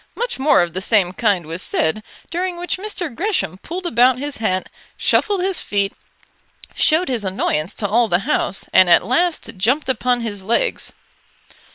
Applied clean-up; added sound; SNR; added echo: neural separator model SepFormer WHAM!.